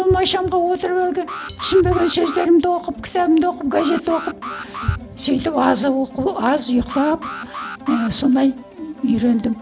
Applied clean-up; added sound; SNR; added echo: none; Alarm; 13 dB; none.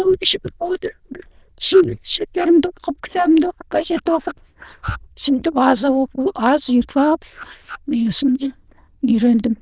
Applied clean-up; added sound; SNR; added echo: neural diffusion model UNIVERSE++.